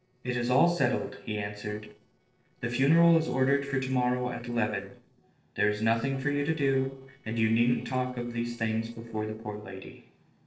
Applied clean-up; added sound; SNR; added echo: neural separator model SepFormer DNS4.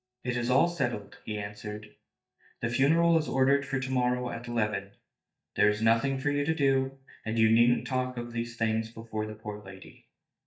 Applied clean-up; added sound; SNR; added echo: neural mask model DeepFilterNet 3.